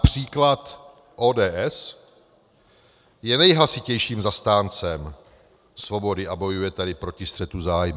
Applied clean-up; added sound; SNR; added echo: none; none; none; none.